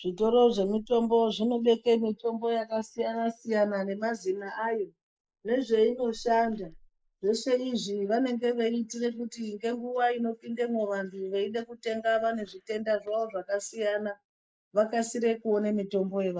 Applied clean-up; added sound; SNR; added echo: neural mask model Resemble Enhance denoiser.